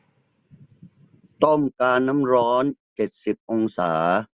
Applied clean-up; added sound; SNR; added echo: none; none; none; none.